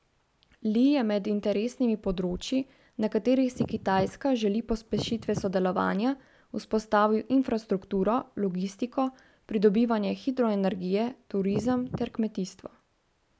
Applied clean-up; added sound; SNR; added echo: none; Wind; 10 dB; none.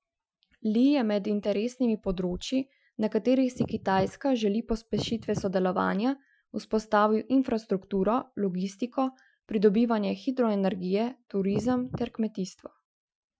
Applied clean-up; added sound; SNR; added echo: classical method Wiener filter.